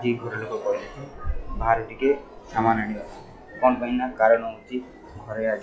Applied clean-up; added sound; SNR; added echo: classical method log-MMSE.